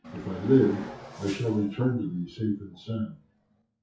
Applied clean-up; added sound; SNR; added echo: classical method WPE with log-MMSE.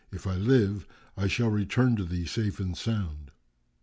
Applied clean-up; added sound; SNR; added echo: none; none; none; none.